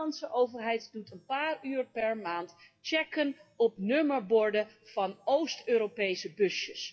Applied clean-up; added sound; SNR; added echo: classical method WPE with log-MMSE.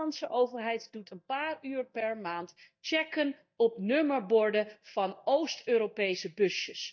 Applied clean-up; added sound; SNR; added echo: neural mask model DeepFilterNet 3.